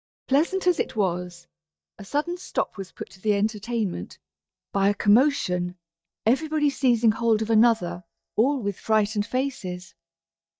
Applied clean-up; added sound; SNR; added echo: neural mask model DeepFilterNet 3.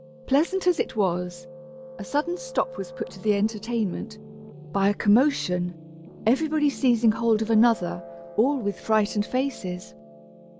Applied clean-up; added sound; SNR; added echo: none; Piano; 17 dB; none.